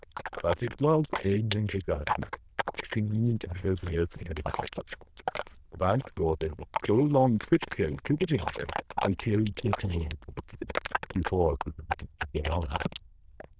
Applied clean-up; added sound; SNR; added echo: neural diffusion model UNIVERSE++.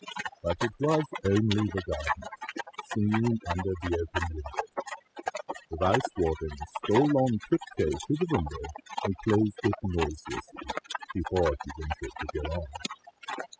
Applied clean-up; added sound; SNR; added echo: classical method spectral subtraction.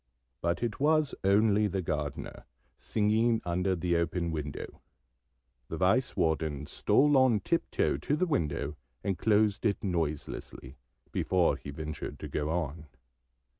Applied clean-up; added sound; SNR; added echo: none; none; none; none.